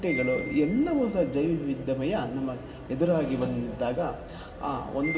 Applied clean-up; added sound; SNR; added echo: none; Wind chime; 15 dB; reverberation time 2.2 s.